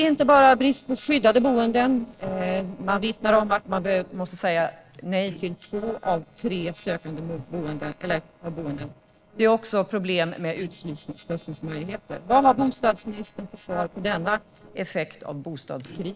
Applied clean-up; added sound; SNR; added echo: neural separator model SepFormer DNS4.